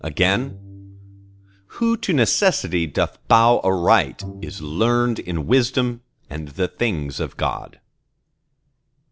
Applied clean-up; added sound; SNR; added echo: none; Bowed string instrument; 19 dB; none.